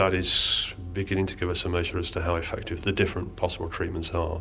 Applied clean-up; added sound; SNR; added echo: none; Engine starting / Car; 16 dB; none.